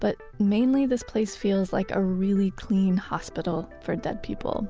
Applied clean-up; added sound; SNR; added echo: none; none; none; none.